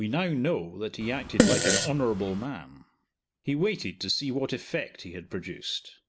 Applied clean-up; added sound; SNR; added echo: none; Fart; -4 dB; none.